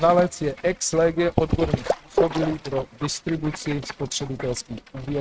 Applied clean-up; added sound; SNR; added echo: neural mask model RNNoise.